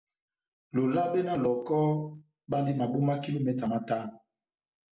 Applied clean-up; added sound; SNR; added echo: none; none; none; none.